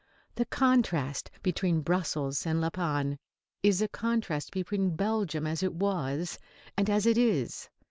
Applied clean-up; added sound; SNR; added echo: none; none; none; none.